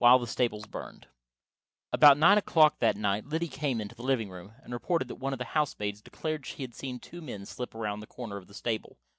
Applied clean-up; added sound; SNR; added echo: none; none; none; none.